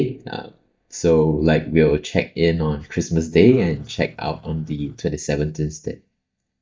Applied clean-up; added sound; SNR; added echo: neural mask model DeepFilterNet 3.